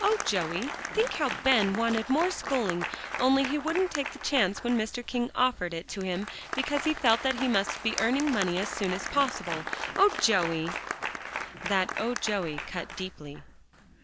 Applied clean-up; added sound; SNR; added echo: none; Applause; 8 dB; none.